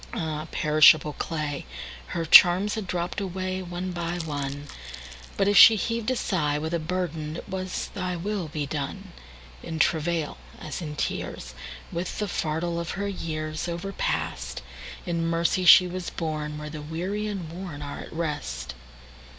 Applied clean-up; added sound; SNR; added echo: none; Crumpling, crinkling; 16 dB; none.